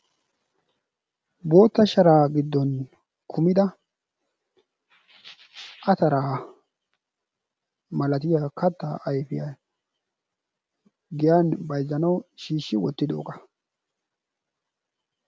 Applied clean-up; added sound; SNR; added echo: none; none; none; none.